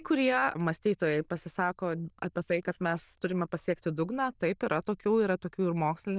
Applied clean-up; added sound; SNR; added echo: neural diffusion model UNIVERSE++.